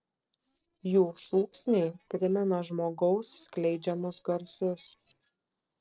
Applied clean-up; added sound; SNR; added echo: neural separator model SepFormer DNS4.